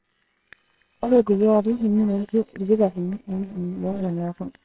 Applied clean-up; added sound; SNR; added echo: neural separator model SepFormer WHAMR!.